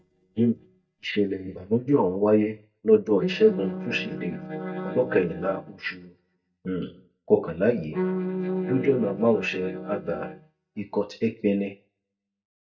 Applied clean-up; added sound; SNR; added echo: neural mask model DeepFilterNet 3.